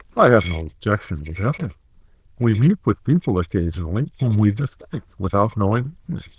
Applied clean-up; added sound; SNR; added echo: neural diffusion model UNIVERSE++.